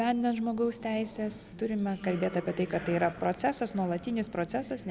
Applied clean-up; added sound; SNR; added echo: none; none; none; none.